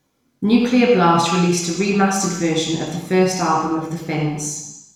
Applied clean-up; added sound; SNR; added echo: none; none; none; reverberation time 0.9 s.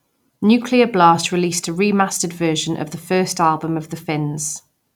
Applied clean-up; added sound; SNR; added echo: none; none; none; none.